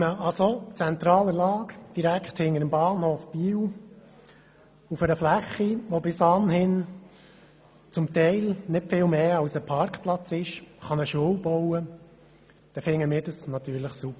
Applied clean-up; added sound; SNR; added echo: none; none; none; none.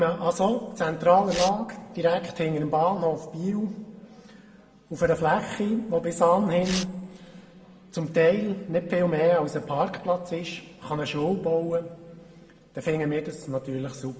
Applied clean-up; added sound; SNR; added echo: none; Tearing; 13 dB; reverberation time 1.2 s.